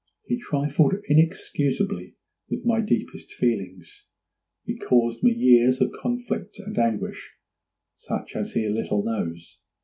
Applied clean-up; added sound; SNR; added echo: none; none; none; none.